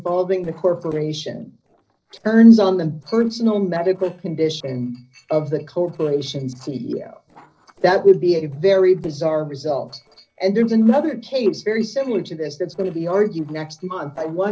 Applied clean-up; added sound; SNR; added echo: neural separator model SepFormer DNS4.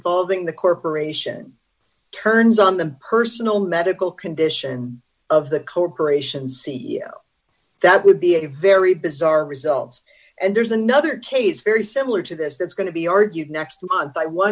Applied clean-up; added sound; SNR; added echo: none; none; none; none.